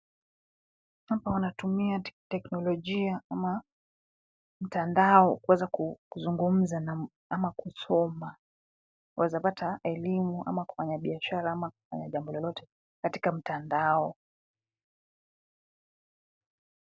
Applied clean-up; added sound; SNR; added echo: none; none; none; none.